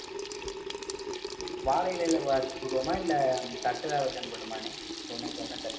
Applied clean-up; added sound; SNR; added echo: none; Sink (filling or washing) / Water tap, faucet; 6 dB; reverberation time 1.1 s.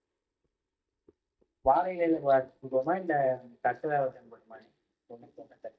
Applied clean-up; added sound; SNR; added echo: neural mask model DeepFilterNet 3.